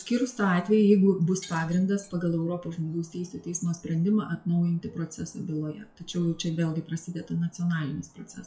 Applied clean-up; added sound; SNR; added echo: classical method WPE with log-MMSE.